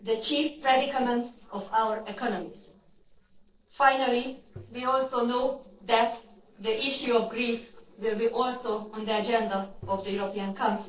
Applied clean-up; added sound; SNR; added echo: neural separator model SepFormer DNS4.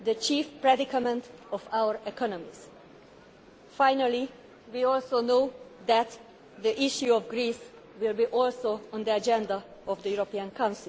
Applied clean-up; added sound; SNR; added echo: none; none; none; none.